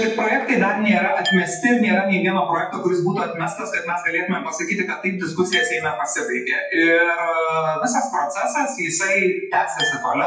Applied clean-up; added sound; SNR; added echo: classical method WPE with log-MMSE.